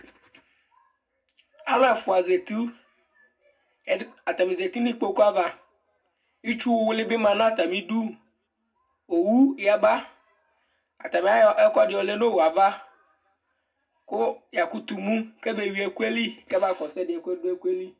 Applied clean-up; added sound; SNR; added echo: none; none; none; reverberation time 0.3 s.